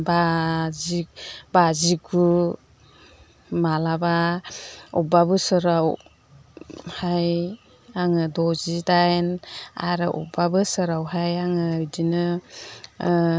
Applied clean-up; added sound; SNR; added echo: none; none; none; none.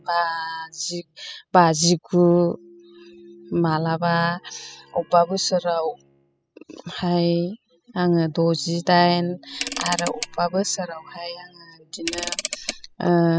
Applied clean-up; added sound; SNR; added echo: classical method spectral subtraction.